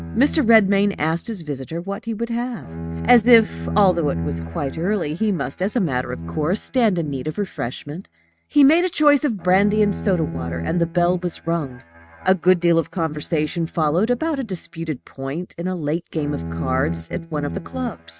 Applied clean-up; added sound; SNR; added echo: neural mask model RNNoise.